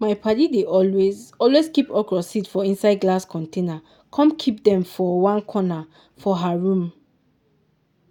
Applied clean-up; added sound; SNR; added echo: none; none; none; none.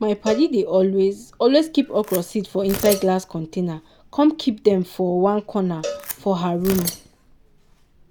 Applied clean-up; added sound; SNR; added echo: none; Tearing + Cowbell; 14 dB; none.